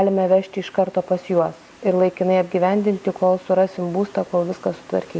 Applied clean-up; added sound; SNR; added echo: none; none; none; none.